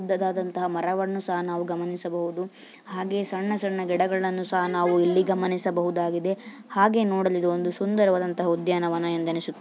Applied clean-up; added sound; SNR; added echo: none; none; none; none.